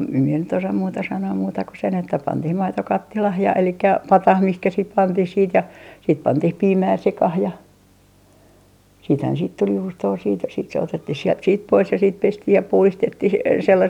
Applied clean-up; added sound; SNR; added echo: none; none; none; none.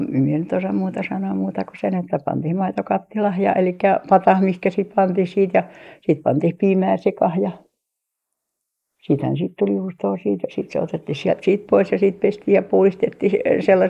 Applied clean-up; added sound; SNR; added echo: neural mask model Resemble Enhance denoiser.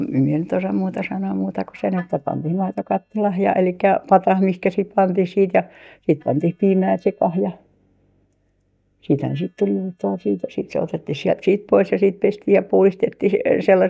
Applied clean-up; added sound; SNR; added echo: neural mask model DeepFilterNet 3.